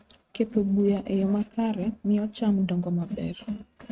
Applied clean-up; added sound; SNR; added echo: neural mask model RNNoise.